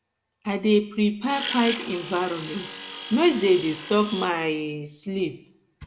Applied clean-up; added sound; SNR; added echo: none; Tools; 10 dB; reverberation time 0.5 s.